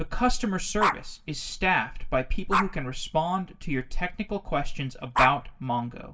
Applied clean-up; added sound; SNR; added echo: none; Dog; 6 dB; reverberation time 0.2 s.